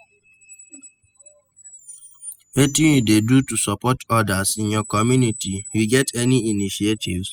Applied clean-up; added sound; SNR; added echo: classical method spectral subtraction.